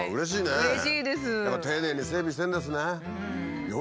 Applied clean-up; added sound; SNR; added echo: none; none; none; none.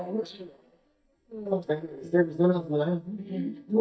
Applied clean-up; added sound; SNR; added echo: neural mask model DeepFilterNet 3.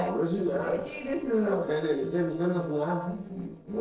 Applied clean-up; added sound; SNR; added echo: neural separator model SepFormer DNS4.